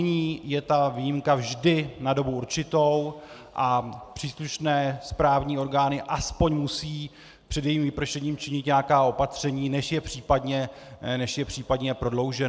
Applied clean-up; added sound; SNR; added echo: none; none; none; none.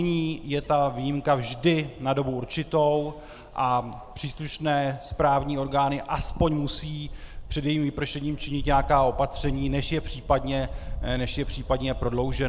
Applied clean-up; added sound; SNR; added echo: none; Wind / Bird; 10 dB; none.